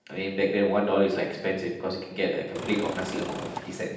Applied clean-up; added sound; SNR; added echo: none; Engine / Car; 9 dB; reverberation time 0.8 s.